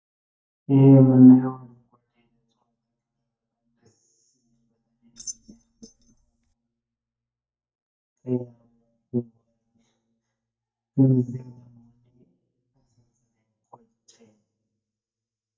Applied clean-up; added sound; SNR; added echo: neural mask model DeepFilterNet 3.